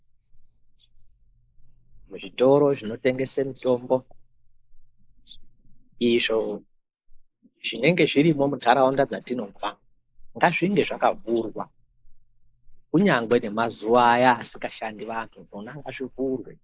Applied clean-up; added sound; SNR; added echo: neural mask model Resemble Enhance denoiser.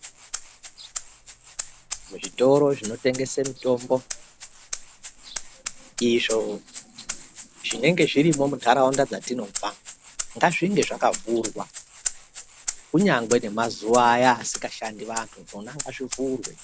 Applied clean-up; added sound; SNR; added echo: none; Rattle (instrument); 12 dB; none.